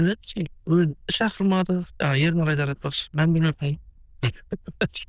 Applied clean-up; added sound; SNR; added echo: neural diffusion model UNIVERSE++.